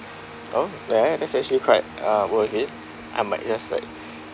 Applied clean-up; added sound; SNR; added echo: none; Electric guitar; 18 dB; none.